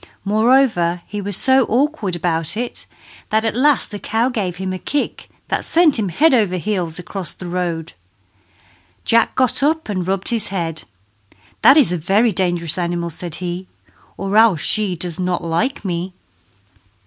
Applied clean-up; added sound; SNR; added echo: none; none; none; none.